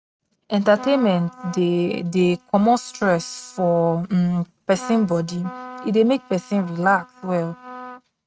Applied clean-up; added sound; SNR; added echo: neural mask model RNNoise.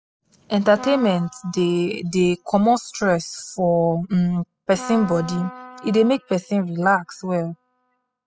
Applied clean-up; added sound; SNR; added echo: classical method spectral subtraction.